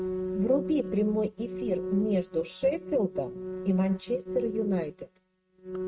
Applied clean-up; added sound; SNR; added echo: neural mask model RNNoise.